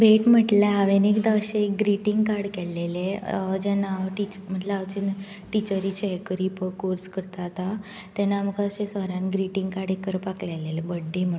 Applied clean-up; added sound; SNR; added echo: none; none; none; none.